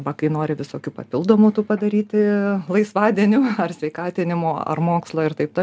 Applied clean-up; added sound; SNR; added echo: none; none; none; none.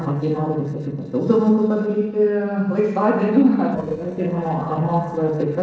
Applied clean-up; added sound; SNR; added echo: neural separator model SepFormer DNS4.